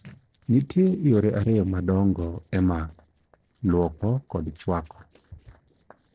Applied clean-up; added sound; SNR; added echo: neural separator model SepFormer DNS4.